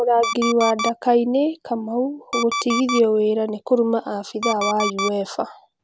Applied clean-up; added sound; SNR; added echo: none; Alarm; 7 dB; none.